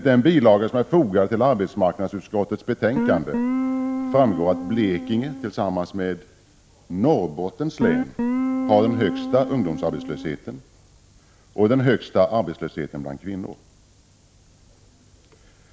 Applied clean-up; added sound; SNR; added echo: none; Guitar; 3 dB; none.